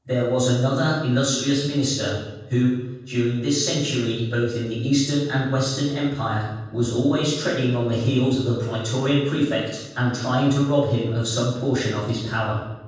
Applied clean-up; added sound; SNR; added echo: none; none; none; reverberation time 1.2 s.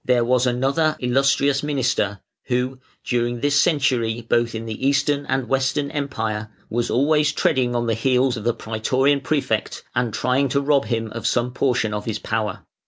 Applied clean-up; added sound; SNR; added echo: none; none; none; none.